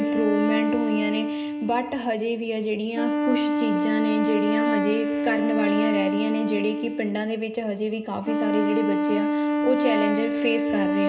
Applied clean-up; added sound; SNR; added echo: none; Wind instrument, woodwind instrument; -2 dB; reverberation time 0.2 s.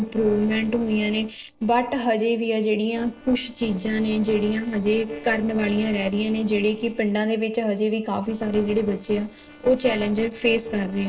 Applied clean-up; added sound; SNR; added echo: neural separator model SepFormer DNS4.